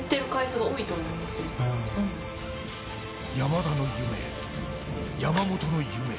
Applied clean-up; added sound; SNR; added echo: none; none; none; none.